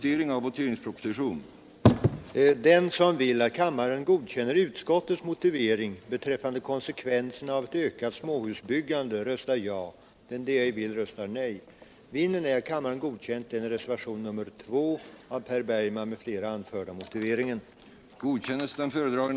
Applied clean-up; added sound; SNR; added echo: none; none; none; none.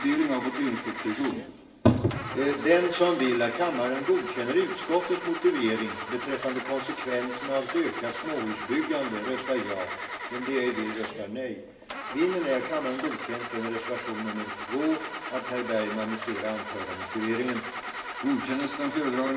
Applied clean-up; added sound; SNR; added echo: none; Engine starting / Car; 8 dB; reverberation time 1.0 s.